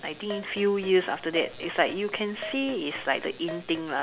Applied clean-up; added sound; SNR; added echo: none; Keyboard (musical); 16 dB; none.